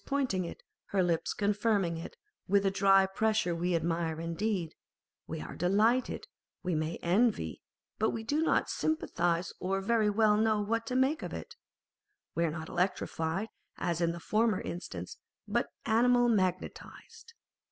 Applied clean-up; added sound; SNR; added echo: none; none; none; none.